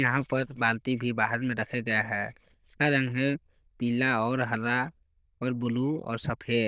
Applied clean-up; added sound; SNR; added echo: neural diffusion model UNIVERSE++.